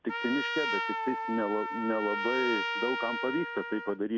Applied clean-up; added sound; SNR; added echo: none; Trumpet; 2 dB; none.